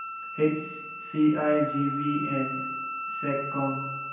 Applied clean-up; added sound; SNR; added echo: none; Wind instrument, woodwind instrument; 6 dB; reverberation time 0.9 s.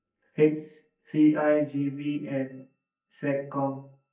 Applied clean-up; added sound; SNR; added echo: neural mask model DeepFilterNet 3.